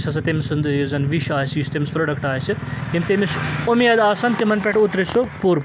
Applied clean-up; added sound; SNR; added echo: none; none; none; none.